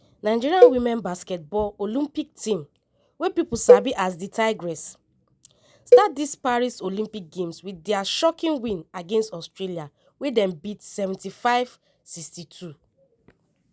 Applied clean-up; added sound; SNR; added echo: none; Cowbell; -5 dB; none.